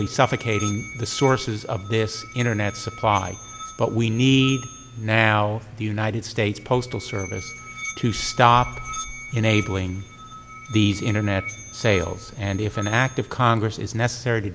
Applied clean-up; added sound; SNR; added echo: none; Musical instrument; 16 dB; none.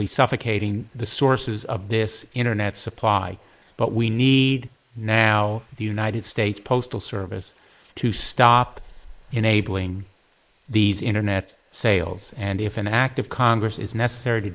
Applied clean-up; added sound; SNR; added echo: neural mask model Resemble Enhance denoiser.